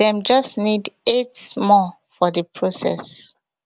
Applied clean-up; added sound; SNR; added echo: none; none; none; none.